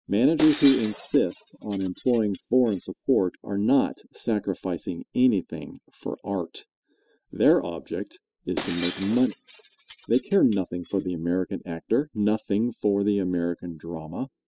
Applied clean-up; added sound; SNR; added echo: classical method spectral subtraction.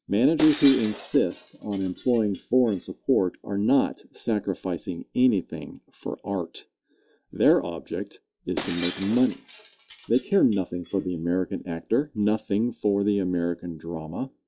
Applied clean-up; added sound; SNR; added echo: classical method log-MMSE.